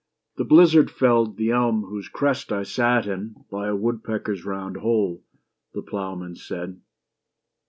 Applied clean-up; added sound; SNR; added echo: none; none; none; none.